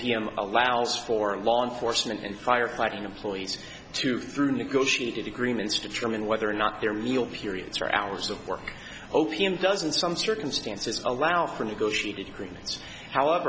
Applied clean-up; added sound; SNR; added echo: none; none; none; none.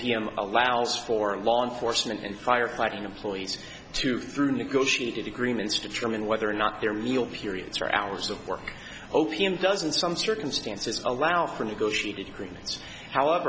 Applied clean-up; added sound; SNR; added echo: none; Whoosh, swoosh, swish; 12 dB; none.